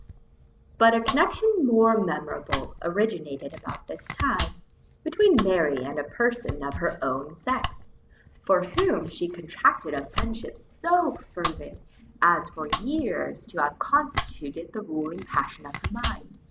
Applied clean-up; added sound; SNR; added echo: none; Domestic sounds, home sounds; 9 dB; none.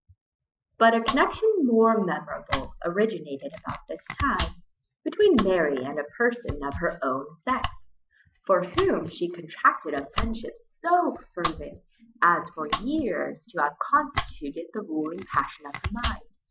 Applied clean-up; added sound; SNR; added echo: classical method Wiener filter.